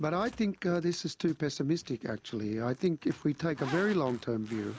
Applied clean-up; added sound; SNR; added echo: none; Zipper (clothing); 18 dB; none.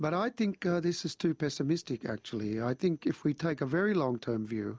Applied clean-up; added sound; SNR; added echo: none; none; none; none.